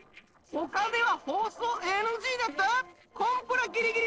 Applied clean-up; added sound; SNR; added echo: neural separator model SepFormer DNS4.